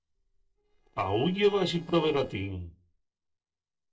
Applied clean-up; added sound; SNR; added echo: neural separator model SepFormer DNS4.